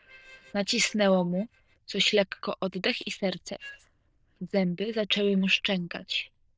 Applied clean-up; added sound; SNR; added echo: neural diffusion model UNIVERSE++.